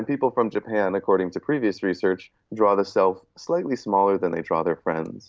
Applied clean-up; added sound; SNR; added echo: none; none; none; none.